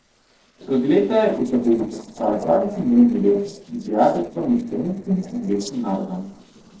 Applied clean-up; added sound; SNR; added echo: neural separator model SepFormer DNS4.